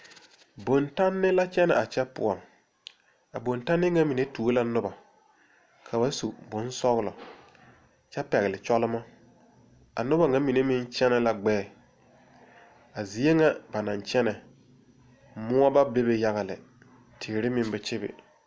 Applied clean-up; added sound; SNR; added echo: none; none; none; none.